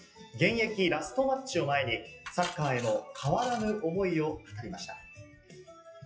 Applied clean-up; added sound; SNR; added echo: classical method WPE with log-MMSE.